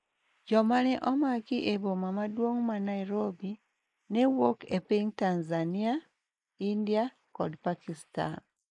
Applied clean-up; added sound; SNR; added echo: neural mask model Resemble Enhance denoiser.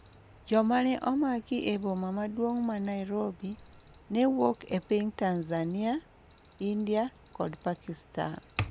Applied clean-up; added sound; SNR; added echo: none; Alarm; 12 dB; none.